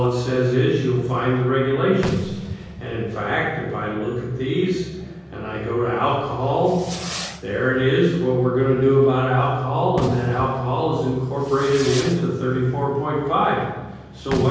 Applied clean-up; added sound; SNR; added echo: none; Fireworks; 14 dB; reverberation time 1.3 s.